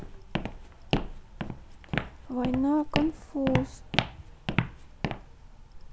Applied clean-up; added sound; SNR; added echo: none; Walk, footsteps; 0 dB; none.